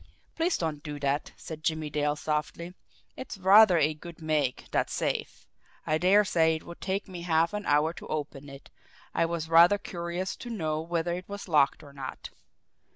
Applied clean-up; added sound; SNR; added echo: none; none; none; none.